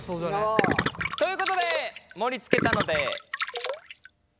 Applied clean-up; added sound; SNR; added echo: none; Gurgling; -1 dB; none.